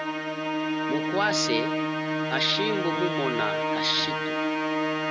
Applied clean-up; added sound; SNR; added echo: none; Musical instrument; -3 dB; none.